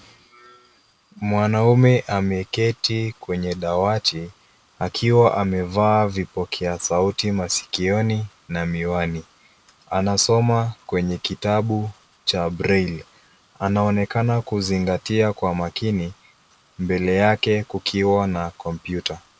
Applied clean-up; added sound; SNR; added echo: none; none; none; none.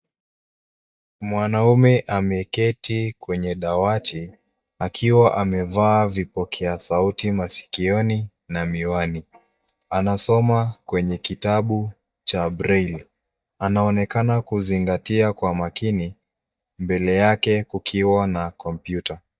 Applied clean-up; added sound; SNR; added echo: neural mask model DeepFilterNet 3.